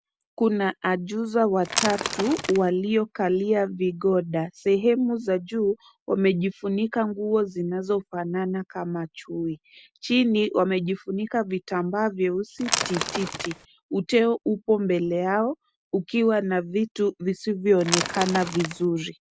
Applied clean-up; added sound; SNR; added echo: none; Crackle / Crushing / Wood; 5 dB; none.